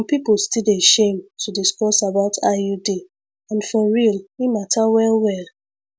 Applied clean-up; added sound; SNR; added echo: none; none; none; none.